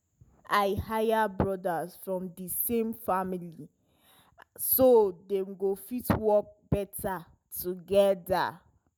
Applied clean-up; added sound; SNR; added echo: none; none; none; none.